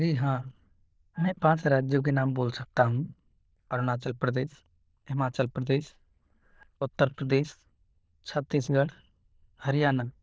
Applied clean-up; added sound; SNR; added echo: neural diffusion model UNIVERSE++.